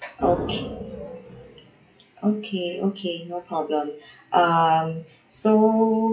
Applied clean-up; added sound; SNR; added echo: classical method WPE with log-MMSE.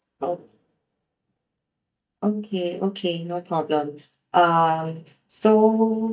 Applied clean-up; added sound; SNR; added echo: neural mask model DeepFilterNet 3.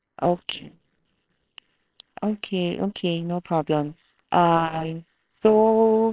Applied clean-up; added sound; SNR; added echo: neural separator model SepFormer WHAMR!.